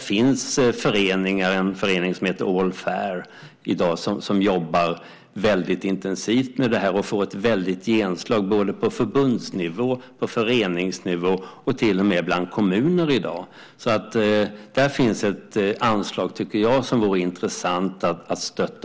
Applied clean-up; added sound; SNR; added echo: none; none; none; none.